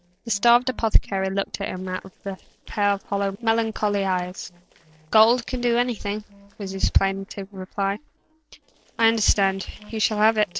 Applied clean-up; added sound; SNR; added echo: neural separator model SepFormer DNS4.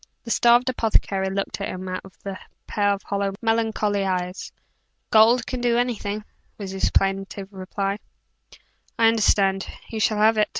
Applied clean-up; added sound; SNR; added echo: none; none; none; none.